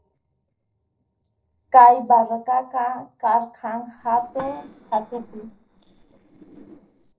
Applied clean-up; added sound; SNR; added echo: neural separator model SepFormer DNS4.